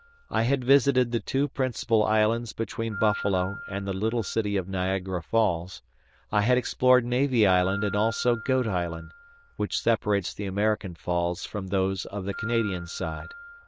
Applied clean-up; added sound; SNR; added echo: neural diffusion model UNIVERSE++.